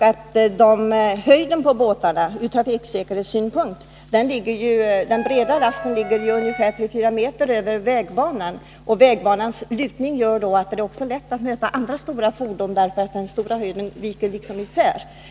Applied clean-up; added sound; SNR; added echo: none; Wind instrument, woodwind instrument; 11 dB; none.